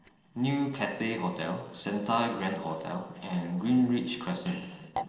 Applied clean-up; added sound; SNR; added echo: neural separator model SepFormer DNS4.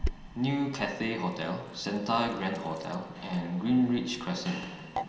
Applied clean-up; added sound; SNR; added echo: none; Sink (filling or washing); 10 dB; reverberation time 2.2 s.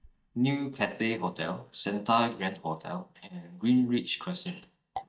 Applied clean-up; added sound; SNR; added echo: neural mask model DeepFilterNet 3.